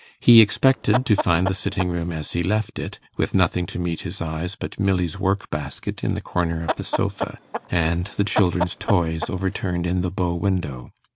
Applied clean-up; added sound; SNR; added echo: none; Chicken, rooster; 8 dB; none.